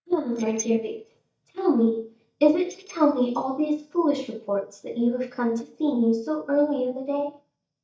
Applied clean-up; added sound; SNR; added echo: neural mask model DeepFilterNet 3.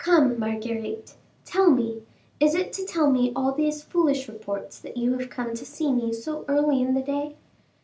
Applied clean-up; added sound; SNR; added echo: none; none; none; none.